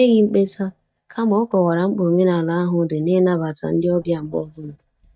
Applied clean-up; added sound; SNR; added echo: neural mask model DeepFilterNet 3.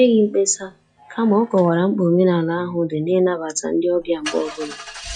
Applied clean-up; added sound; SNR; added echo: classical method log-MMSE.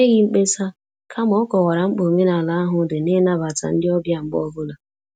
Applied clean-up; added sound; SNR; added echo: none; none; none; none.